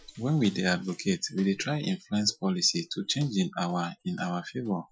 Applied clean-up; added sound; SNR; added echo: classical method Wiener filter.